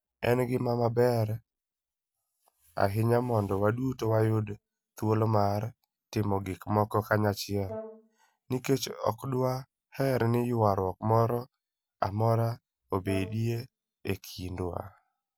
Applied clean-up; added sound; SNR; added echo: none; Brass instrument; 18 dB; none.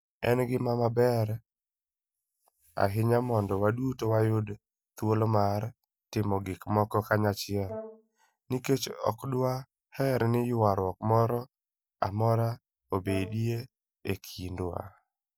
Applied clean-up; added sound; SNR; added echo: neural mask model DeepFilterNet 3.